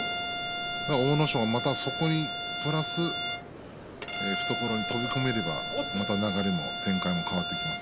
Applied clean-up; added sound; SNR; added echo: none; Bowed string instrument; 3 dB; none.